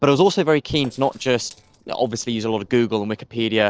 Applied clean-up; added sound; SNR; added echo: neural separator model SepFormer DNS4.